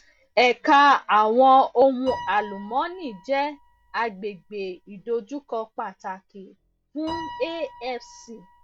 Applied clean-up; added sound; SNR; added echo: none; Piano; 19 dB; none.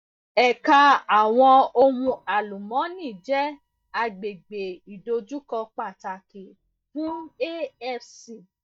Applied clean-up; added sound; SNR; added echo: neural mask model DeepFilterNet 3.